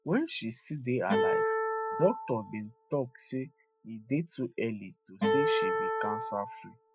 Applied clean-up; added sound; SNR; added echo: classical method spectral subtraction.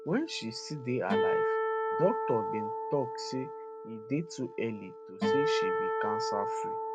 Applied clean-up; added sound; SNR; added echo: none; Acoustic guitar; -3 dB; none.